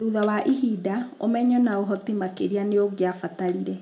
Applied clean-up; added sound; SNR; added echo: none; none; none; reverberation time 0.3 s.